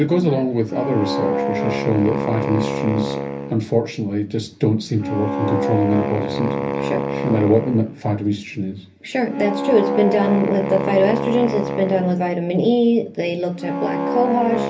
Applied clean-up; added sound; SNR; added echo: none; Wind instrument, woodwind instrument; 4 dB; reverberation time 0.3 s.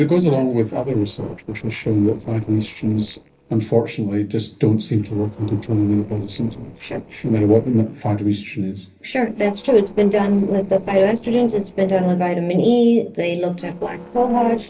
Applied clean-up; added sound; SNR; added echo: neural separator model SepFormer DNS4.